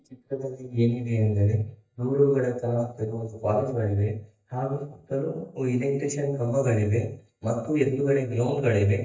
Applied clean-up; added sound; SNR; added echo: neural mask model DeepFilterNet 3.